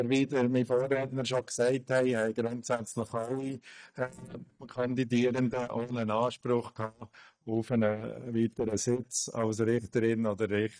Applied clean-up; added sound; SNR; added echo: neural mask model DeepFilterNet 3.